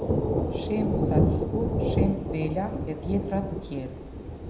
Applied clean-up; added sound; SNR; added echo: none; Thunder; -5 dB; reverberation time 0.8 s.